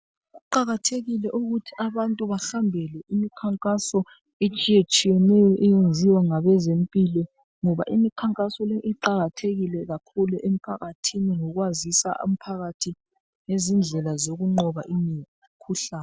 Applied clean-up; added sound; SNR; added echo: none; none; none; none.